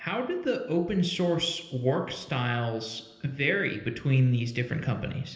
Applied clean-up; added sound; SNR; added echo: none; none; none; reverberation time 0.8 s.